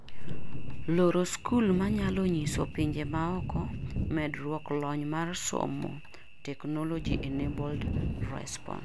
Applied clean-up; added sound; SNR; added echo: none; Thunder / Wind; 7 dB; none.